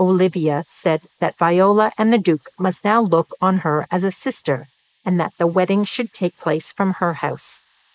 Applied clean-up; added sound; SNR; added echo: neural mask model Resemble Enhance denoiser.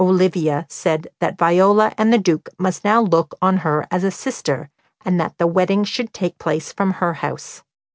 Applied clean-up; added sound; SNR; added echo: none; none; none; none.